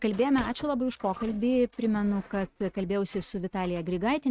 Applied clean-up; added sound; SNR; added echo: neural mask model RNNoise.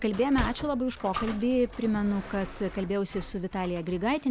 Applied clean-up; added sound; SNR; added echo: none; Sliding door; 11 dB; none.